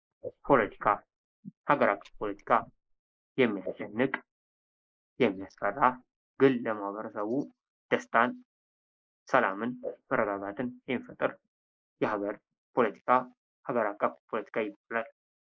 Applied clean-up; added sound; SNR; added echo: neural mask model Resemble Enhance denoiser.